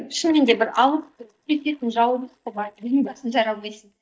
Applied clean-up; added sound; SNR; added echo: neural mask model DeepFilterNet 3.